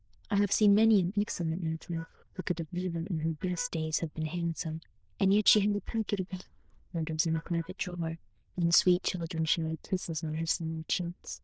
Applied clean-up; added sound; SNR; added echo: neural diffusion model UNIVERSE++.